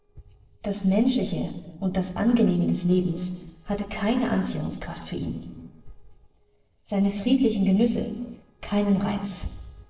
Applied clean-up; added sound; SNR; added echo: neural separator model SepFormer DNS4.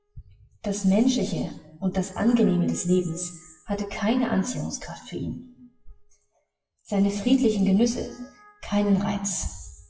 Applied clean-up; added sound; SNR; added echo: classical method WPE with log-MMSE.